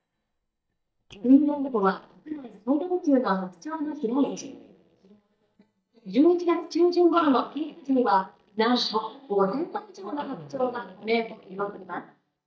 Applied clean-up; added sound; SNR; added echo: neural mask model DeepFilterNet 3.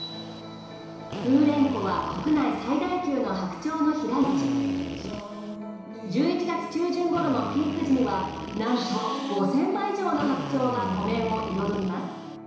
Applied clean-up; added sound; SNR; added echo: none; Drill; 13 dB; reverberation time 1.0 s.